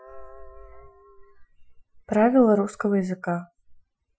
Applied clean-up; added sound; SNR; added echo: classical method Wiener filter.